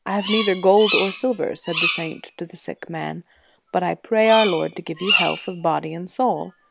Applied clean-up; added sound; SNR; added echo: none; Bird vocalization, bird call, bird song; 6 dB; none.